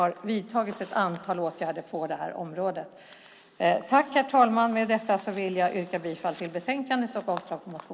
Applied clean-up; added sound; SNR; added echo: none; none; none; none.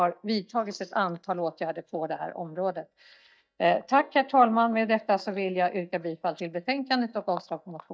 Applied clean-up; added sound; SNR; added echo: neural mask model DeepFilterNet 3.